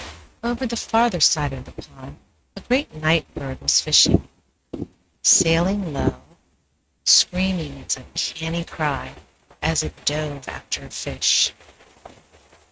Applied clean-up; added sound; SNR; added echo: neural mask model RNNoise.